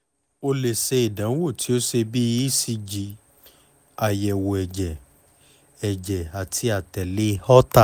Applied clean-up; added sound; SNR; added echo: none; none; none; none.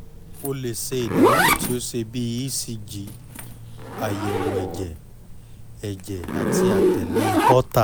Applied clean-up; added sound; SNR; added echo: none; Zipper (clothing); -3 dB; none.